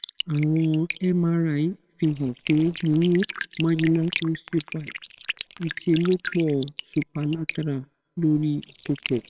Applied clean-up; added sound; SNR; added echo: neural separator model SepFormer WHAMR!.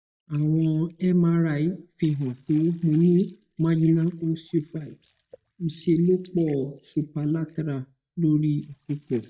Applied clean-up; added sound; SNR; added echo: neural mask model DeepFilterNet 3.